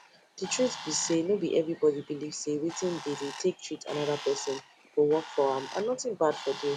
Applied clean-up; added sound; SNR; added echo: none; Bird; 14 dB; none.